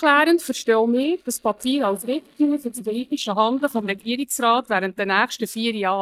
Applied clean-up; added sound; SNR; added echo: neural mask model DeepFilterNet 3.